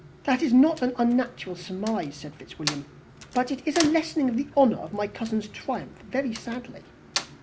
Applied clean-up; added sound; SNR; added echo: none; Slam; 13 dB; none.